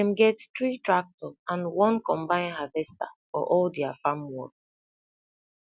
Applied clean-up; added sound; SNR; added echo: none; none; none; none.